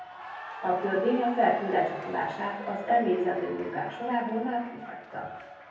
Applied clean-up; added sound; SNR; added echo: none; Cheering; 14 dB; reverberation time 0.9 s.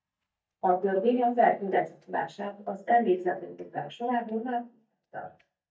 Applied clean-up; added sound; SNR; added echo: neural mask model DeepFilterNet 3.